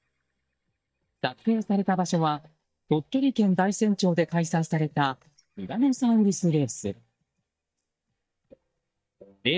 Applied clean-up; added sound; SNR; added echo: neural mask model DeepFilterNet 3.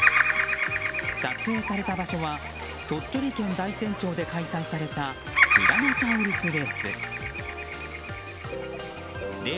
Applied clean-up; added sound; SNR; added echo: none; Bird vocalization, bird call, bird song; -2 dB; none.